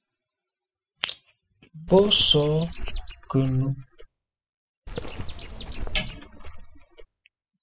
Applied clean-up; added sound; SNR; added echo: classical method spectral subtraction.